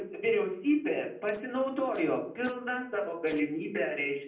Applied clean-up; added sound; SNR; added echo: neural separator model SepFormer DNS4.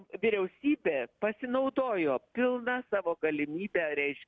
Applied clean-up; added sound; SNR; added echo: none; none; none; none.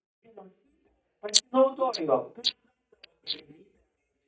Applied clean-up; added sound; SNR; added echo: neural mask model DeepFilterNet 3.